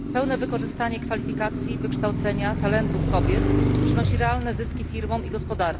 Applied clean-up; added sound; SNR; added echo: none; Car passing by; -4 dB; none.